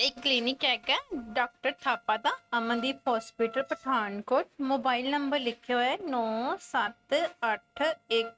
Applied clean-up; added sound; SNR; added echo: neural mask model RNNoise.